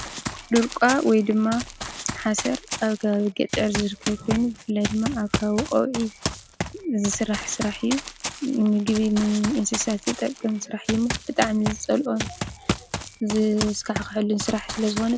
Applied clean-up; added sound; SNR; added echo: none; Run; 8 dB; none.